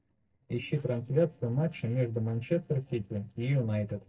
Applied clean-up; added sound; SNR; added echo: neural separator model SepFormer DNS4.